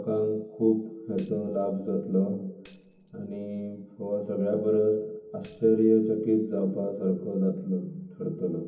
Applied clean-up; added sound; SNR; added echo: none; Tambourine; 16 dB; reverberation time 0.3 s.